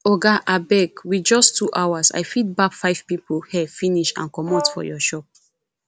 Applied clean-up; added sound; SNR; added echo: none; Brass instrument; 9 dB; none.